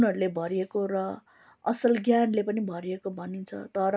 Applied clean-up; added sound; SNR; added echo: none; none; none; none.